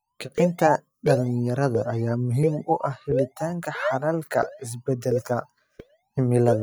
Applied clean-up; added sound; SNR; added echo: neural mask model DeepFilterNet 3.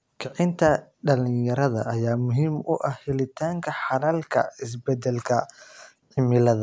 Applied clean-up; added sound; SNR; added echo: none; none; none; none.